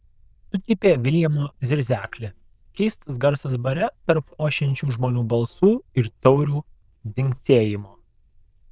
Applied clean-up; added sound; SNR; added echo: neural diffusion model UNIVERSE++.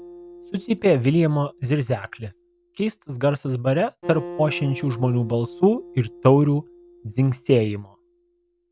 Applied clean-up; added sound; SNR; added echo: none; Acoustic guitar; 18 dB; none.